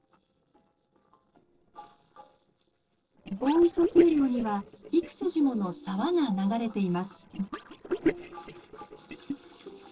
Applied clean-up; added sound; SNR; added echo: neural separator model SepFormer DNS4.